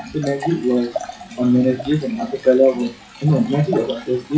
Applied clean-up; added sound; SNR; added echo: classical method WPE with log-MMSE.